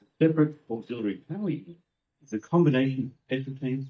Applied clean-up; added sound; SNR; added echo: neural mask model DeepFilterNet 3.